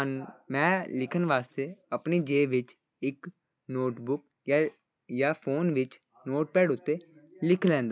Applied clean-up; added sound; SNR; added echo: none; none; none; none.